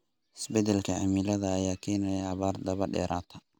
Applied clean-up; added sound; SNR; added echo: none; none; none; none.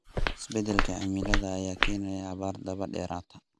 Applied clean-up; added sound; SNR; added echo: none; Walk, footsteps; -4 dB; none.